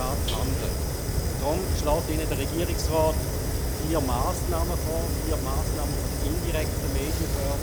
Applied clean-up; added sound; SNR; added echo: none; Fire; -5 dB; none.